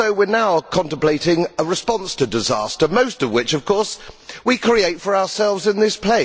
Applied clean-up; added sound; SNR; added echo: none; none; none; none.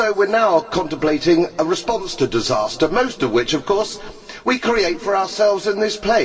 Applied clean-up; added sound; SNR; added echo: none; none; none; reverberation time 2.4 s.